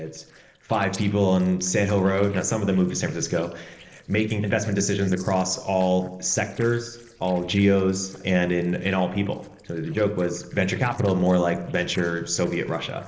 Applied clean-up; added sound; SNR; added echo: neural separator model SepFormer DNS4.